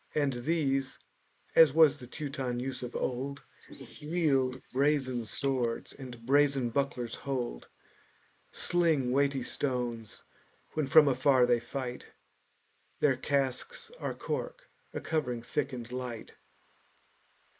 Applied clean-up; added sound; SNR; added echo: neural mask model Resemble Enhance denoiser.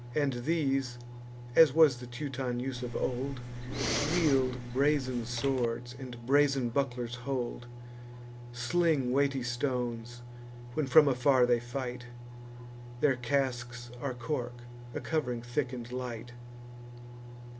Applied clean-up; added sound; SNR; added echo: none; Respiratory sounds; 6 dB; none.